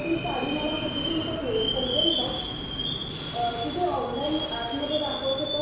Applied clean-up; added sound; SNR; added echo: none; Subway, metro, underground; 1 dB; reverberation time 1.1 s.